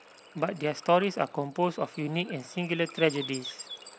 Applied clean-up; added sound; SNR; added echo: none; Water / Bird; 16 dB; none.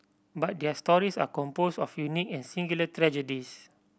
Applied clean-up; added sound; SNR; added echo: none; none; none; none.